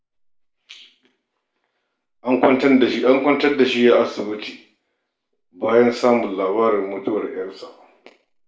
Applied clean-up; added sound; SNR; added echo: none; none; none; reverberation time 0.4 s.